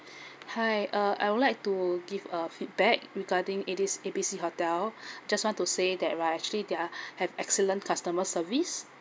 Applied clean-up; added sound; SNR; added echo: none; none; none; none.